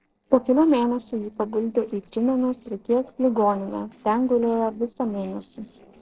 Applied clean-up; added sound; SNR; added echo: neural separator model SepFormer DNS4.